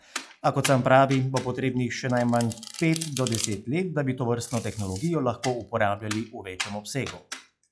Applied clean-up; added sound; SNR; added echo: classical method log-MMSE.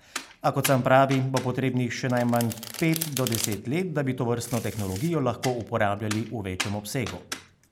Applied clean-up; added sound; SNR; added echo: none; Domestic sounds, home sounds; 12 dB; none.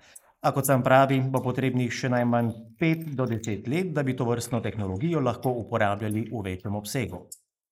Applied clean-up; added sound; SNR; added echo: neural mask model Resemble Enhance denoiser.